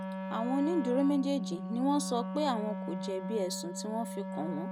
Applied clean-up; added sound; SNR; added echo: none; Wind instrument, woodwind instrument; 5 dB; none.